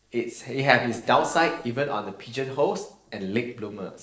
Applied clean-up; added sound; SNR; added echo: neural separator model SepFormer DNS4.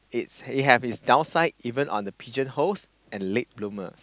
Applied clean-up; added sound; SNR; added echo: none; none; none; none.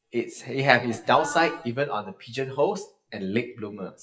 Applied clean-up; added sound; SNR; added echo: classical method WPE with log-MMSE.